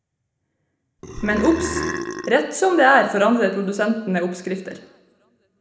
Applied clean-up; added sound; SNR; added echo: none; Burping, eructation; 6 dB; reverberation time 0.7 s.